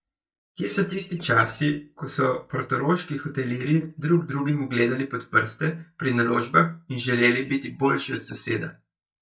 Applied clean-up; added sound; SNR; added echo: neural mask model DeepFilterNet 3.